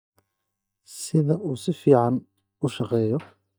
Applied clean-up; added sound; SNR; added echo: neural mask model DeepFilterNet 3.